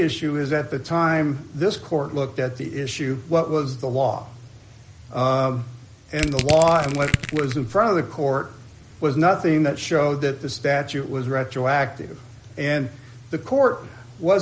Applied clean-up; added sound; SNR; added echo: none; Crushing; 5 dB; none.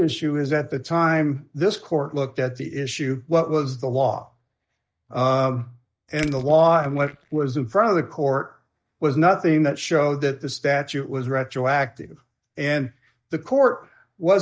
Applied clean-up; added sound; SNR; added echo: neural mask model DeepFilterNet 3.